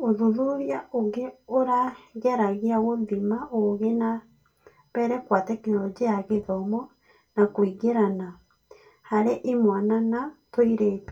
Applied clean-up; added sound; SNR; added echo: none; none; none; reverberation time 0.2 s.